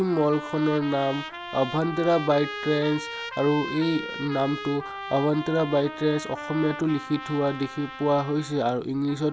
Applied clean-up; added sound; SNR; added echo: none; Trumpet; 11 dB; none.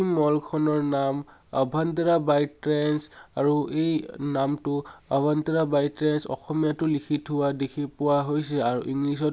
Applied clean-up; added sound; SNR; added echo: none; none; none; none.